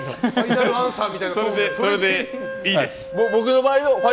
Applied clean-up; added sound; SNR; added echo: none; Wind instrument, woodwind instrument; 11 dB; none.